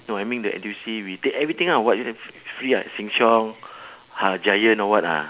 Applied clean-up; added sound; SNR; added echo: none; none; none; none.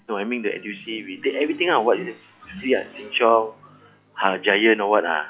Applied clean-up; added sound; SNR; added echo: classical method log-MMSE.